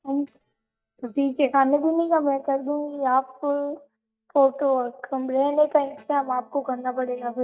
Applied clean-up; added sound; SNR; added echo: neural mask model DeepFilterNet 3.